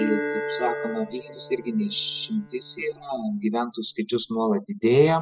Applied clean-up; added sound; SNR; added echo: classical method spectral subtraction.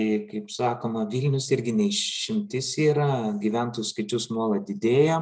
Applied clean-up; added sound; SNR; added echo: none; none; none; none.